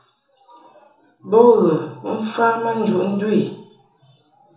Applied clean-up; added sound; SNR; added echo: none; none; none; reverberation time 0.6 s.